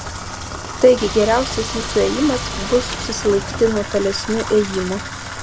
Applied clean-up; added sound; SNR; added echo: none; Bathtub (filling or washing) / Water tap, faucet + Car; 8 dB; none.